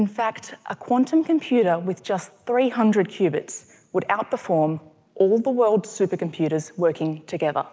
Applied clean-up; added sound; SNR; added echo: none; none; none; none.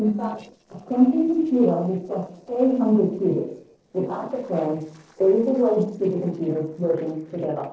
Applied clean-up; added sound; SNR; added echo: neural separator model SepFormer DNS4.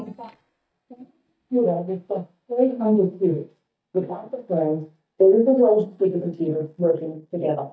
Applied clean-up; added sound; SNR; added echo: neural mask model DeepFilterNet 3.